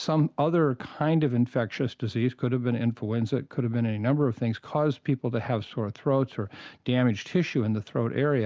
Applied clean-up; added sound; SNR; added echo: none; none; none; none.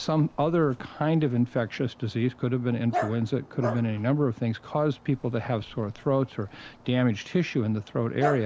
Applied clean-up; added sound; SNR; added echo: none; Dog; 13 dB; none.